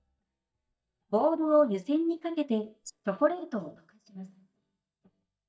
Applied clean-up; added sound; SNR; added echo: neural mask model DeepFilterNet 3.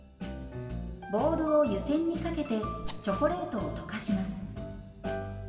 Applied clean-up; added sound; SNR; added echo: none; Rattle; 2 dB; reverberation time 2.2 s.